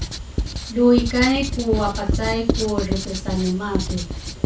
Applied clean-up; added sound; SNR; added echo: none; Writing; 3 dB; reverberation time 0.3 s.